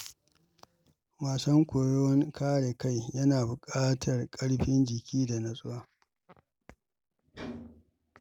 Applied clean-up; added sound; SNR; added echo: none; none; none; none.